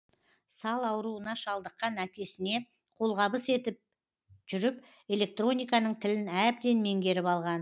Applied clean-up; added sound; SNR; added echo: none; none; none; none.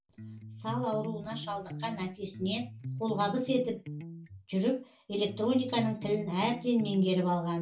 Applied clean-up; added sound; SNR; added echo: none; Electric guitar; 10 dB; reverberation time 0.2 s.